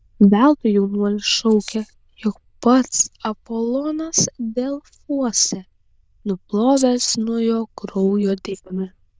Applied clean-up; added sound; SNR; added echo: neural diffusion model UNIVERSE++.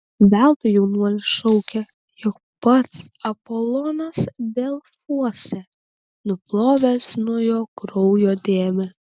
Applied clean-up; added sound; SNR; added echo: none; Rattle (instrument); 11 dB; none.